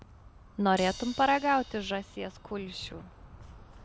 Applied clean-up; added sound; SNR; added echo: none; Insect + Crash cymbal; 16 dB; none.